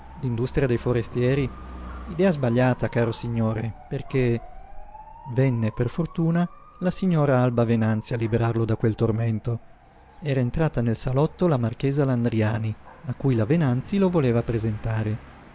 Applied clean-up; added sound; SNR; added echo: none; Motorcycle / Dog; 19 dB; none.